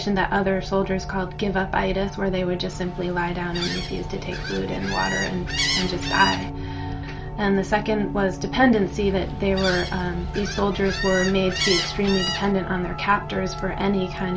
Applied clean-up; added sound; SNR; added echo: none; Gull, seagull; 7 dB; none.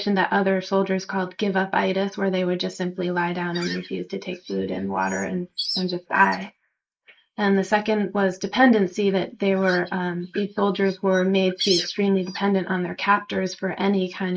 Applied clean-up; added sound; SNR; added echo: neural mask model Resemble Enhance denoiser.